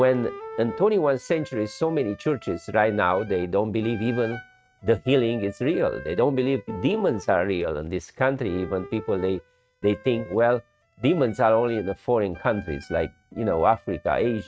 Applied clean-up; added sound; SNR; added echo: neural mask model RNNoise.